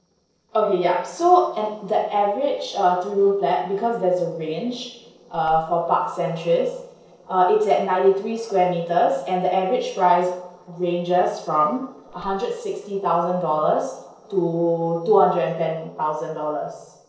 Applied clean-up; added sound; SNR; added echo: neural separator model SepFormer DNS4.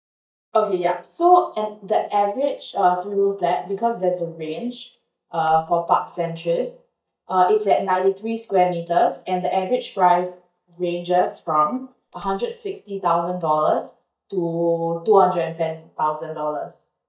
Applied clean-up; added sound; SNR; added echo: neural mask model DeepFilterNet 3.